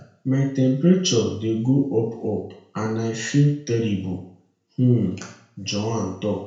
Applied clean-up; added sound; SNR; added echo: none; none; none; reverberation time 0.5 s.